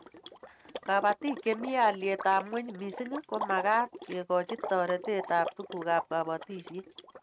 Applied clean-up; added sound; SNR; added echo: neural mask model RNNoise.